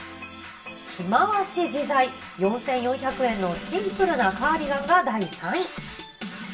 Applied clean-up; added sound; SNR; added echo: none; none; none; reverberation time 0.5 s.